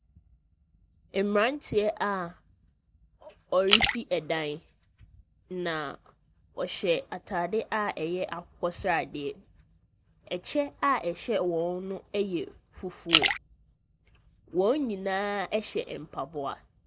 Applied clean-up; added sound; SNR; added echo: none; Splash, splatter; 0 dB; none.